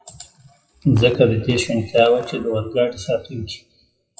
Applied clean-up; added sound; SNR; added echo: classical method WPE with log-MMSE.